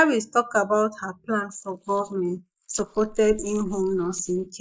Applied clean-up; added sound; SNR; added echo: neural mask model Resemble Enhance denoiser.